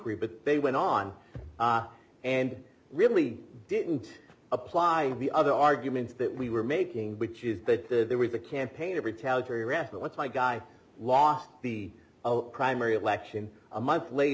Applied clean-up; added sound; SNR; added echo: none; none; none; none.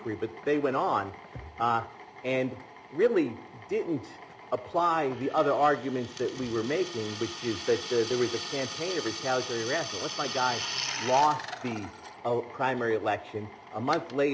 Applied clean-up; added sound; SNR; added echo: none; Drill; 11 dB; none.